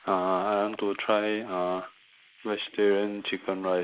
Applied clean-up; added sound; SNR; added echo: neural mask model Resemble Enhance denoiser.